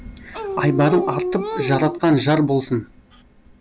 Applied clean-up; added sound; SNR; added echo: none; Dog; 5 dB; none.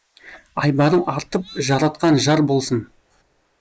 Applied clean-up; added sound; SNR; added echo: neural mask model Resemble Enhance denoiser.